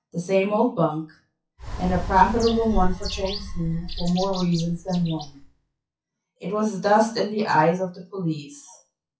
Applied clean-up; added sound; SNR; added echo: classical method WPE with log-MMSE.